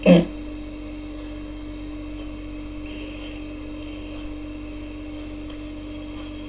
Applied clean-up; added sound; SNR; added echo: none; Mechanical fan; 11 dB; reverberation time 0.2 s.